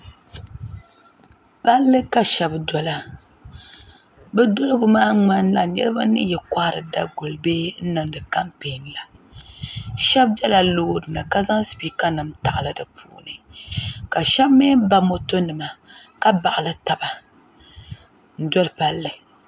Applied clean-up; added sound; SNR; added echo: none; none; none; none.